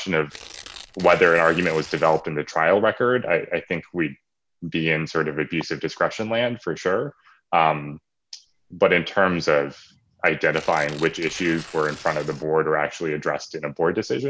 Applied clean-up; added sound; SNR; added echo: none; Tearing; 18 dB; none.